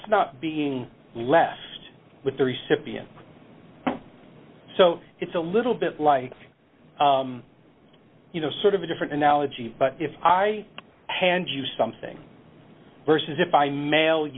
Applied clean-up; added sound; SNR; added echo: none; none; none; none.